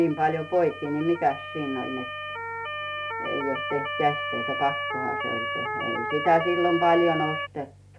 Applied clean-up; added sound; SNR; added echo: none; Motor vehicle (road) / Siren; 5 dB; none.